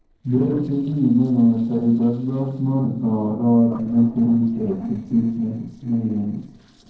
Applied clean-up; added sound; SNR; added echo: neural separator model SepFormer DNS4.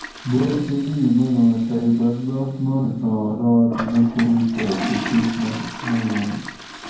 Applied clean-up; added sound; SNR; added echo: none; Toilet flush; 12 dB; reverberation time 0.9 s.